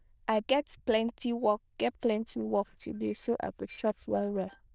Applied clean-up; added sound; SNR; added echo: neural diffusion model UNIVERSE++.